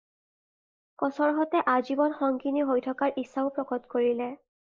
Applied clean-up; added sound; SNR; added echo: neural mask model Resemble Enhance denoiser.